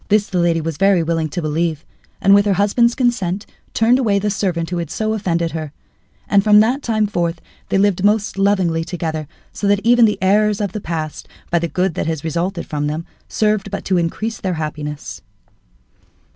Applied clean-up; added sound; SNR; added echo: none; none; none; none.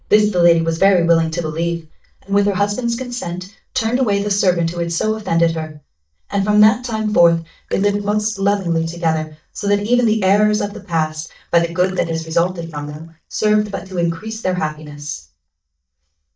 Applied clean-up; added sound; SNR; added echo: neural mask model DeepFilterNet 3.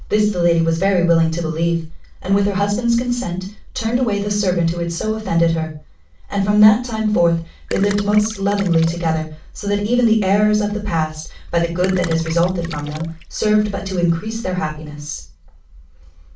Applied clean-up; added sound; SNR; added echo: none; Gurgling; 15 dB; reverberation time 0.3 s.